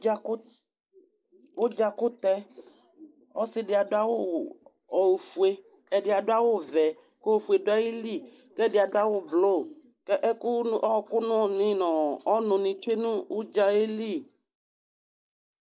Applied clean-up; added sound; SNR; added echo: neural mask model Resemble Enhance denoiser.